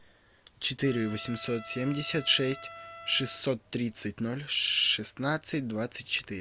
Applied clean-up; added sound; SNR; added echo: none; Trumpet; 16 dB; none.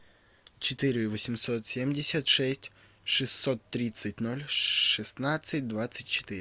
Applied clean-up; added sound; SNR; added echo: none; none; none; none.